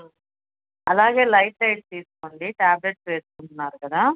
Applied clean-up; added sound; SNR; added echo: none; none; none; none.